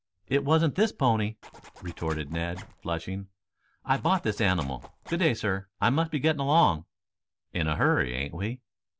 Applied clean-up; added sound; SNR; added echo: none; Zipper (clothing); 20 dB; none.